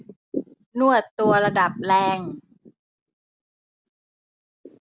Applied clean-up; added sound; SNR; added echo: none; none; none; none.